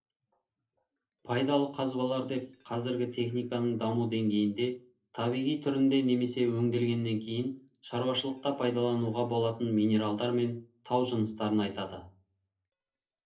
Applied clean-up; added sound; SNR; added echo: neural separator model SepFormer DNS4.